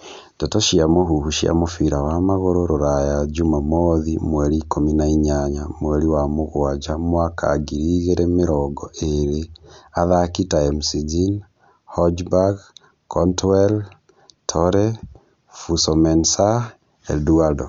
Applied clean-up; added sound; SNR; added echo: none; none; none; none.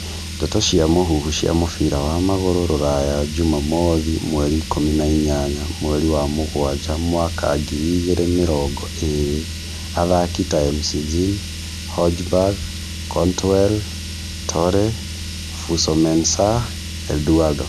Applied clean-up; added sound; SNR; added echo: none; Car; 8 dB; none.